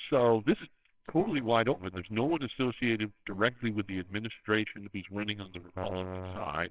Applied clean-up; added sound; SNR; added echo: neural separator model SepFormer WHAMR!.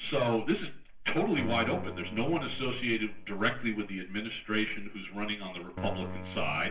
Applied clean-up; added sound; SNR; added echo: none; Keyboard (musical); 13 dB; reverberation time 0.3 s.